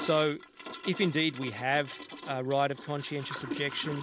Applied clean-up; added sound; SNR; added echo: none; Toilet flush / Gurgling; 11 dB; none.